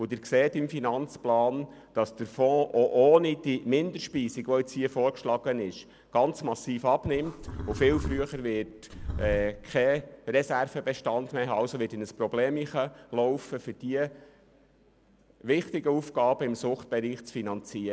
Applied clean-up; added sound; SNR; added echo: none; Livestock, farm animals, working animals; 8 dB; none.